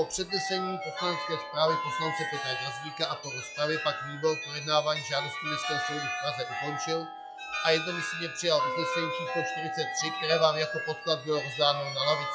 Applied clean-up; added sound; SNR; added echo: classical method log-MMSE.